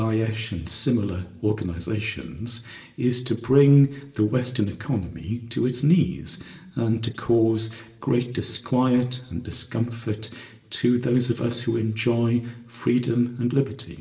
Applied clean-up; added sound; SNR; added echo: none; none; none; reverberation time 1.3 s.